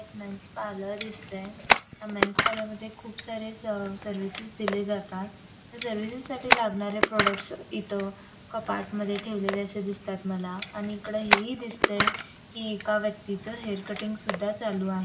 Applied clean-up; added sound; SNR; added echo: none; Camera; -1 dB; reverberation time 1.2 s.